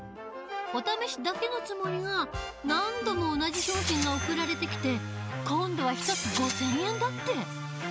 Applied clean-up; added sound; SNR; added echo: none; none; none; none.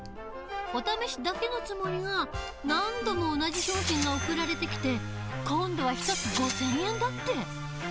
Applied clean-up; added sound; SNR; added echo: none; Tick; 17 dB; none.